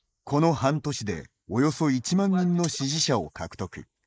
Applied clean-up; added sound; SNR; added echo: neural mask model Resemble Enhance denoiser.